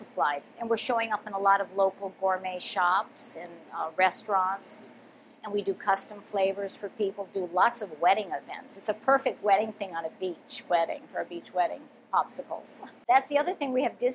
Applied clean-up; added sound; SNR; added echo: none; none; none; none.